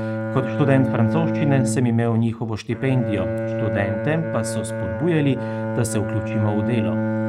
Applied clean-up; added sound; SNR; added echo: neural mask model RNNoise.